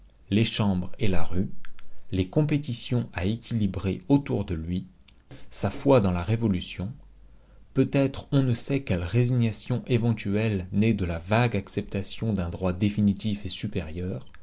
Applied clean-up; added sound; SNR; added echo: none; none; none; none.